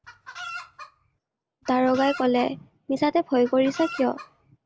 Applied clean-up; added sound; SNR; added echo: none; Chicken, rooster; 15 dB; none.